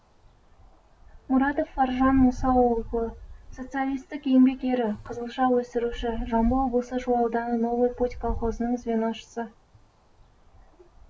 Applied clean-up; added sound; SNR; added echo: none; Wind; 13 dB; none.